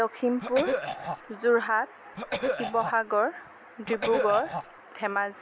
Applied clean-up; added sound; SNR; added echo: none; Cough; 3 dB; none.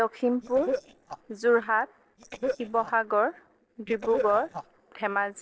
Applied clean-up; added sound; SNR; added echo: neural separator model SepFormer DNS4.